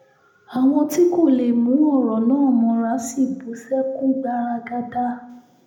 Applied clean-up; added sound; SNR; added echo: none; none; none; reverberation time 0.7 s.